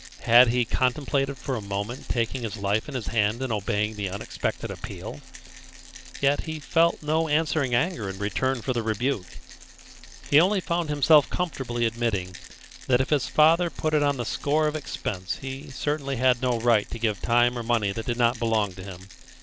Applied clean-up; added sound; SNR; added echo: none; Rattle; 18 dB; none.